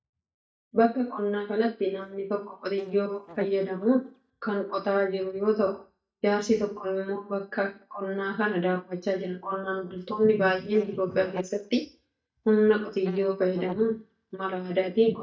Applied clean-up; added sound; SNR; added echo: neural mask model DeepFilterNet 3.